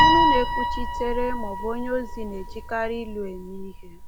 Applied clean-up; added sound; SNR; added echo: none; Piano; -5 dB; none.